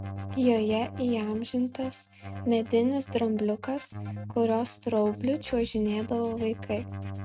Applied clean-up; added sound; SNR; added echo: neural mask model RNNoise.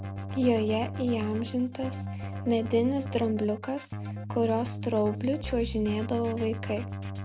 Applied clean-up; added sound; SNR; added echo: none; Keyboard (musical); 7 dB; none.